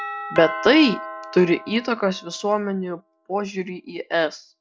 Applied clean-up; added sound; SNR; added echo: none; Doorbell; 13 dB; none.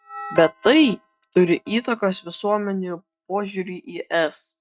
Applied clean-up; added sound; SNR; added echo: neural mask model RNNoise.